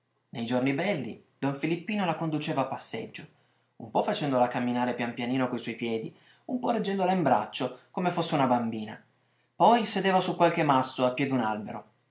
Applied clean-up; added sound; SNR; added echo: none; none; none; none.